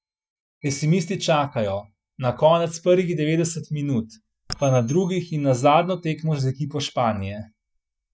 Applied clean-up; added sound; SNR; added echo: neural mask model DeepFilterNet 3.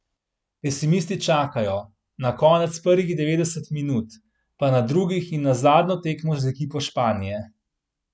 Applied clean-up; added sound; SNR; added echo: none; none; none; none.